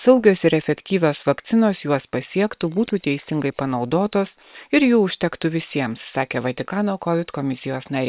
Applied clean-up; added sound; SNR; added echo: neural separator model SepFormer WHAM!.